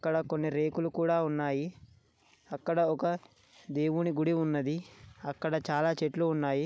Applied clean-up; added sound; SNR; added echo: none; none; none; none.